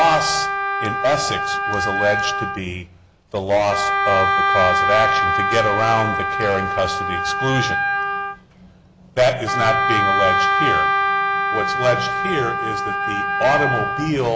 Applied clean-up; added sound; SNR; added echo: none; Wind instrument, woodwind instrument; -2 dB; none.